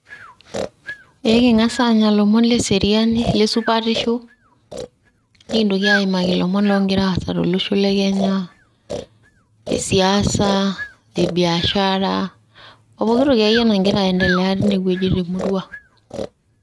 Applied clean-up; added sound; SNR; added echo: neural mask model RNNoise.